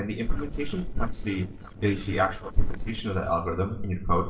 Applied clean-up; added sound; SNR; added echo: neural separator model SepFormer DNS4.